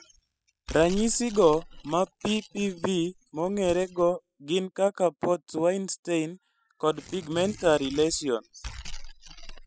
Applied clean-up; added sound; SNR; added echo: classical method spectral subtraction.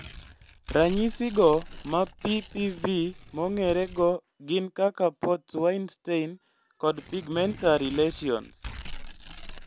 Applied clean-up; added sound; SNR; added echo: none; Tearing; 14 dB; none.